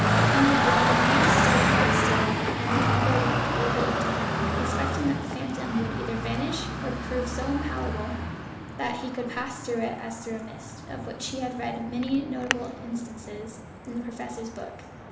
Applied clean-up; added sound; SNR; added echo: none; Traffic noise, roadway noise; -5 dB; reverberation time 0.9 s.